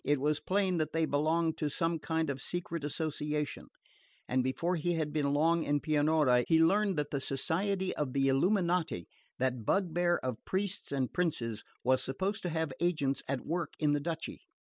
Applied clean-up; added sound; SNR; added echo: none; none; none; none.